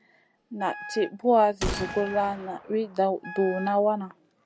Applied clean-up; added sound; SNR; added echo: none; Gunshot, gunfire + Wind instrument, woodwind instrument; 11 dB; none.